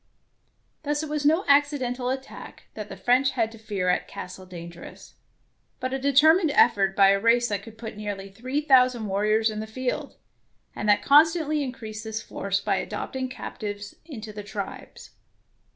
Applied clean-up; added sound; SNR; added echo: none; none; none; none.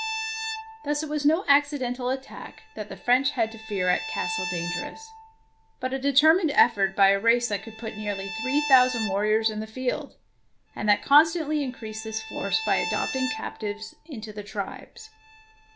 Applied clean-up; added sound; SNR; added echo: none; Bowed string instrument; 11 dB; none.